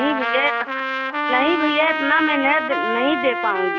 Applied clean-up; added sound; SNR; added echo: none; Trumpet; 2 dB; none.